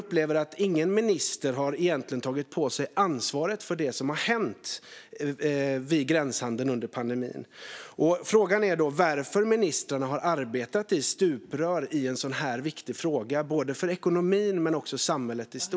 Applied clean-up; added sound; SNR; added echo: none; none; none; none.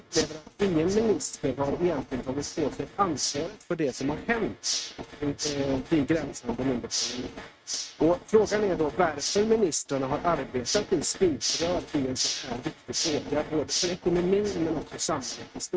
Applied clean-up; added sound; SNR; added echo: neural mask model RNNoise.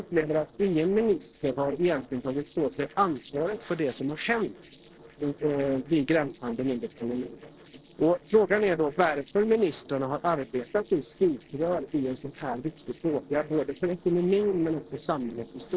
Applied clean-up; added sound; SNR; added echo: neural separator model SepFormer DNS4.